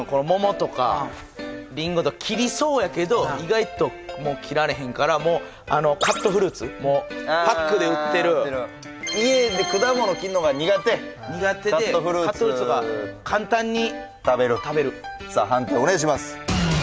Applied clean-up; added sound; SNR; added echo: none; none; none; none.